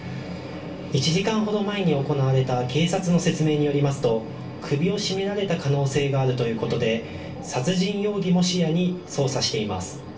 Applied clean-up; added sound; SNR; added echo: none; none; none; reverberation time 0.3 s.